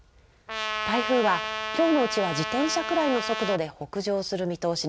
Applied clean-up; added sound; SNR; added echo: none; Trumpet; 5 dB; none.